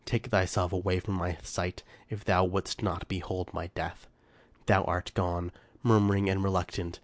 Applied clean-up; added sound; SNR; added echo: none; none; none; none.